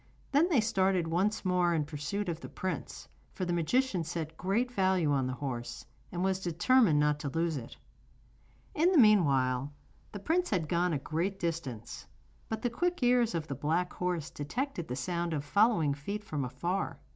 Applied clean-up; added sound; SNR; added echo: none; none; none; none.